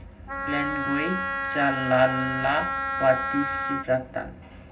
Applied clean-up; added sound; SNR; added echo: none; Wind instrument, woodwind instrument; 3 dB; reverberation time 0.4 s.